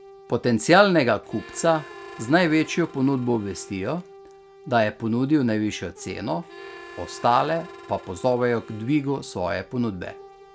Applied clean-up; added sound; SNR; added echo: none; Harmonica + Brass instrument; 20 dB; none.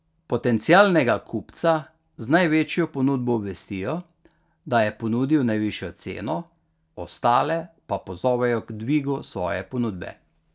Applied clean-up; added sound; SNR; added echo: none; none; none; none.